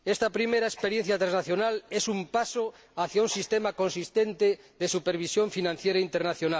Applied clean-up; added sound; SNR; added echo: none; none; none; none.